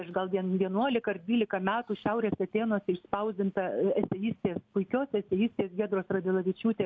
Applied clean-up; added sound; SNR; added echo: none; none; none; none.